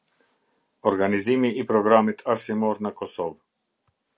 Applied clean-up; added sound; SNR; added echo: none; none; none; none.